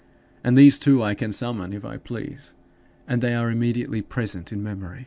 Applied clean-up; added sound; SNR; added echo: none; none; none; none.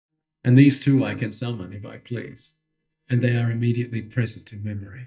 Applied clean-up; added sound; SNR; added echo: neural mask model DeepFilterNet 3.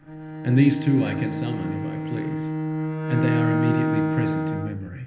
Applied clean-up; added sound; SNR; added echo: none; Bowed string instrument; 1 dB; reverberation time 0.8 s.